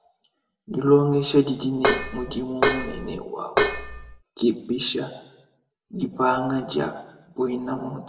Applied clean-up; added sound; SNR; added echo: none; Dishes, pots, and pans; -1 dB; reverberation time 0.7 s.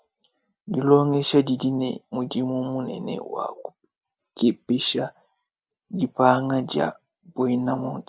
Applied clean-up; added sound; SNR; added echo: none; none; none; none.